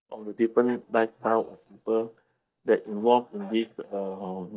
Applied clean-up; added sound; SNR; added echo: neural mask model DeepFilterNet 3.